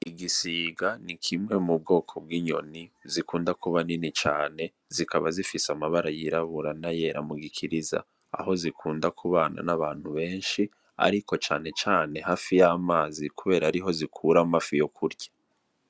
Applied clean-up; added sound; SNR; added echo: none; none; none; none.